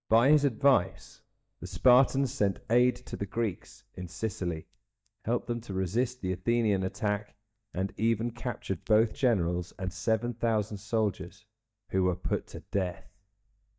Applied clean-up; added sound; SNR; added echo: neural mask model DeepFilterNet 3.